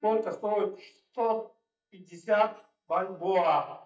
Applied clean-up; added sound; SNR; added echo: neural mask model DeepFilterNet 3.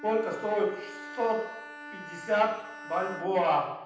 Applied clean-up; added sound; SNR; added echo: none; Bowed string instrument; 14 dB; reverberation time 0.8 s.